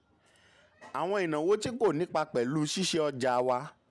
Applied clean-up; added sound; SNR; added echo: none; none; none; none.